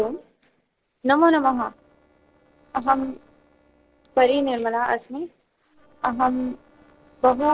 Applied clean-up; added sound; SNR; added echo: neural separator model SepFormer DNS4.